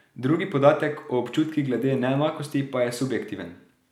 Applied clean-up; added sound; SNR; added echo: none; none; none; none.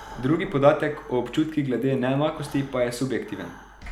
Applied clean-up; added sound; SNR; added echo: none; Knock + Breathing; 20 dB; none.